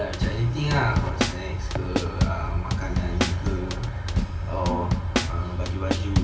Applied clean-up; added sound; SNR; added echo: none; Drum kit; 2 dB; reverberation time 1.4 s.